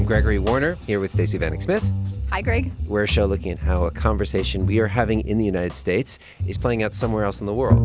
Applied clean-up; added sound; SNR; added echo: none; none; none; none.